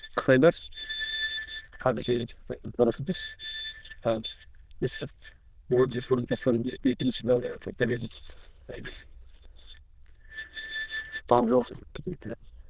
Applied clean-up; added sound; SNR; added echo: neural diffusion model UNIVERSE++.